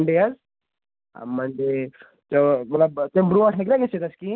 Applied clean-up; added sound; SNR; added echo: none; none; none; none.